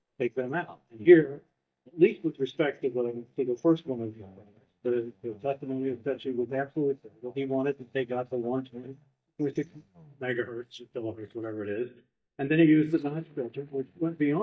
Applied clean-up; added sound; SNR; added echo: neural mask model DeepFilterNet 3.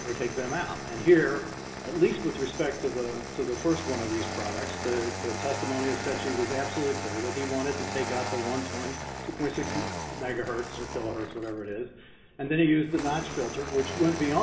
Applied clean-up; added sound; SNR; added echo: none; Engine starting; 7 dB; reverberation time 2.9 s.